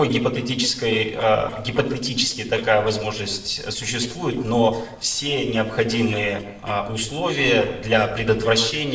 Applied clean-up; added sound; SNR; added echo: neural separator model SepFormer DNS4.